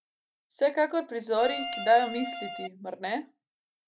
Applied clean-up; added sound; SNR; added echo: none; Bowed string instrument; 6 dB; none.